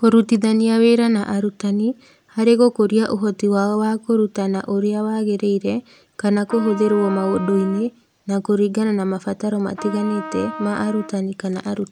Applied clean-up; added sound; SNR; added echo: none; Trumpet; 14 dB; none.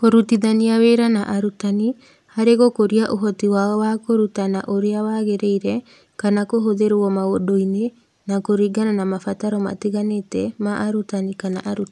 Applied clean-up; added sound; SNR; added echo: none; none; none; none.